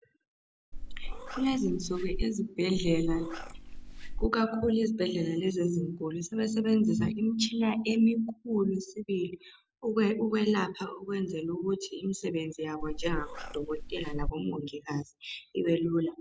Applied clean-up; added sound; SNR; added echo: none; Meow; 4 dB; none.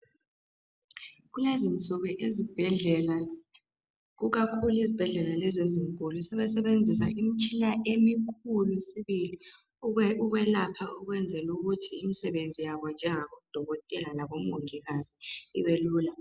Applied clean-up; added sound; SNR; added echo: none; none; none; none.